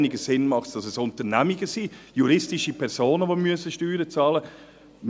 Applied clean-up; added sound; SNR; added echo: none; none; none; none.